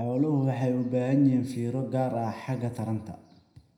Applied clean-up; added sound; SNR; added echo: none; none; none; reverberation time 0.8 s.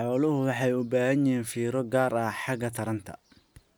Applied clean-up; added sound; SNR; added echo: none; none; none; none.